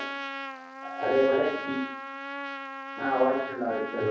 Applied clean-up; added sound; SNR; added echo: none; Trumpet; 7 dB; reverberation time 0.6 s.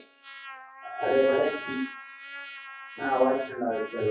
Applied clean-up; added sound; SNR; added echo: classical method WPE with log-MMSE.